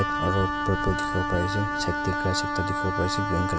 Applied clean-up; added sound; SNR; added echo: none; Wind instrument, woodwind instrument; 0 dB; none.